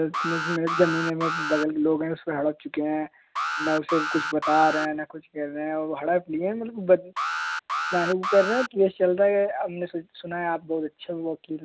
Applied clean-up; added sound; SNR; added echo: none; Alarm; 3 dB; none.